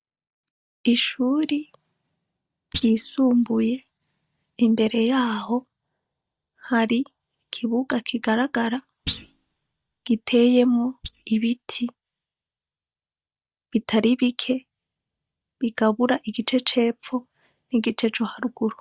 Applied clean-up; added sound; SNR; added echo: neural mask model DeepFilterNet 3.